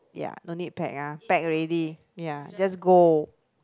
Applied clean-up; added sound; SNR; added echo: none; none; none; none.